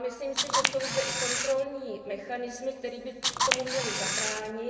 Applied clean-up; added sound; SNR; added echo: none; Camera; -4 dB; reverberation time 2.1 s.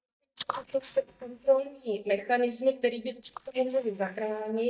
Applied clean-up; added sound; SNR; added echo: neural mask model DeepFilterNet 3.